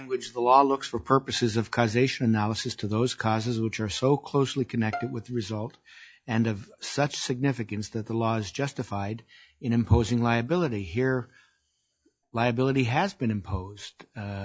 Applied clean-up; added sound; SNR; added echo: classical method log-MMSE.